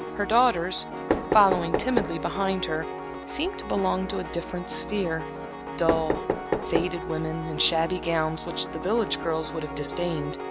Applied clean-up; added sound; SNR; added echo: none; Piano + Knock; 4 dB; none.